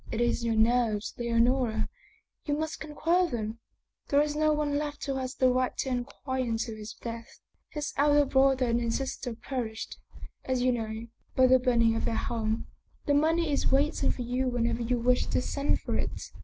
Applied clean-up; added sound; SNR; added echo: none; none; none; none.